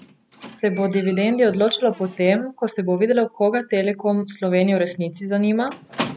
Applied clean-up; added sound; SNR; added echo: none; Squeak; 18 dB; none.